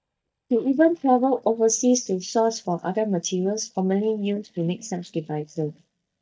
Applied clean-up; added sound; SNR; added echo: neural mask model DeepFilterNet 3.